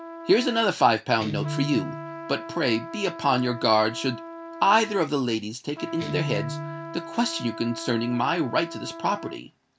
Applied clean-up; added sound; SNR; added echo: none; Trumpet + Guitar; 10 dB; none.